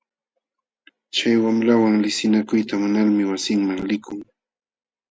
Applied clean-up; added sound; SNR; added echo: none; none; none; none.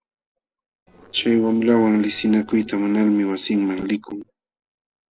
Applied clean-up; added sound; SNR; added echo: neural separator model SepFormer DNS4.